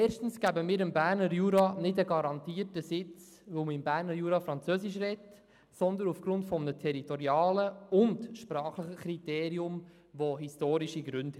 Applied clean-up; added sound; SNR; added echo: none; none; none; none.